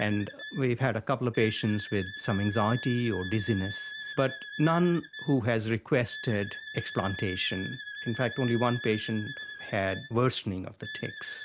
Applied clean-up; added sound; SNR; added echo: none; Wind instrument, woodwind instrument; 12 dB; none.